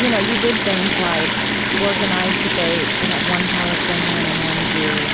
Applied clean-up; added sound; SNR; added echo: none; Sink (filling or washing) / Water tap, faucet; -4 dB; none.